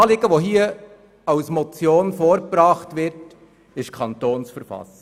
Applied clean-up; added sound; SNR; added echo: none; none; none; none.